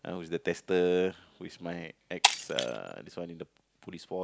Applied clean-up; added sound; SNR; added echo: none; Shatter; 0 dB; none.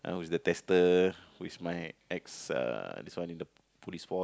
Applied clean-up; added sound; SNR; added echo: none; none; none; none.